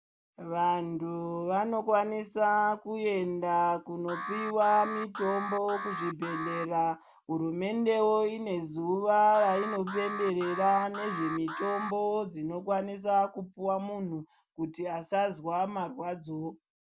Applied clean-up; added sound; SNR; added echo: none; Alarm; 8 dB; none.